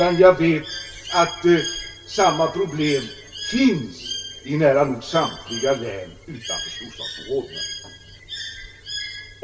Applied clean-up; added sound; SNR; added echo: none; Bird; 12 dB; reverberation time 0.2 s.